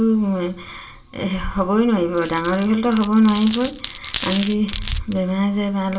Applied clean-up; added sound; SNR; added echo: none; Glass; 13 dB; reverberation time 0.2 s.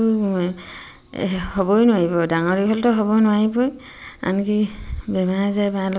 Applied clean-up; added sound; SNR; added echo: none; none; none; none.